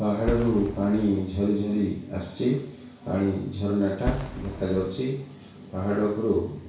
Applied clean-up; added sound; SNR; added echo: none; Fireworks; 9 dB; reverberation time 0.6 s.